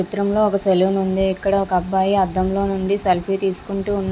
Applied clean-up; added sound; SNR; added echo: none; none; none; none.